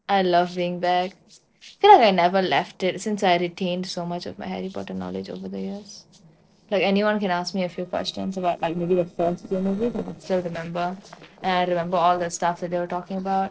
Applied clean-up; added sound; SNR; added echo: neural separator model SepFormer DNS4.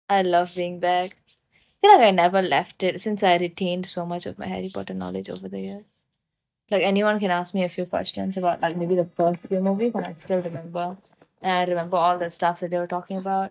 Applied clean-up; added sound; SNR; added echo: neural mask model DeepFilterNet 3.